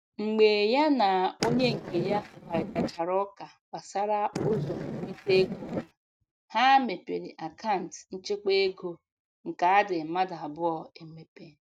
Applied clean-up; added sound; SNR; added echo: neural mask model RNNoise.